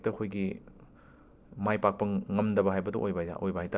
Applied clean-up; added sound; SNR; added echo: none; none; none; none.